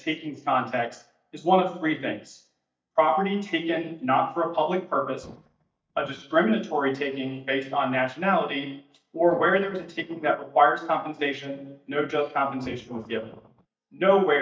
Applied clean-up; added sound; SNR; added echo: neural mask model DeepFilterNet 3.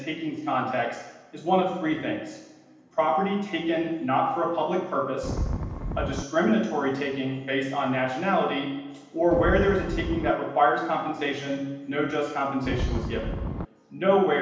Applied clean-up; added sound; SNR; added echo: none; Wind; 3 dB; reverberation time 0.9 s.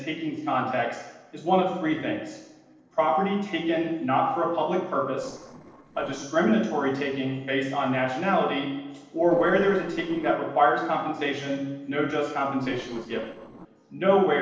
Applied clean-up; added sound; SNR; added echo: neural separator model SepFormer DNS4.